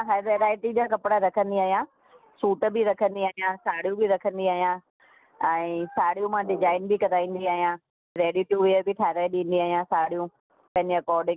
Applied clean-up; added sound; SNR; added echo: neural separator model SepFormer DNS4.